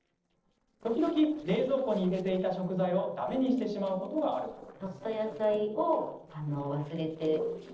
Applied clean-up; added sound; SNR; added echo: neural separator model SepFormer DNS4.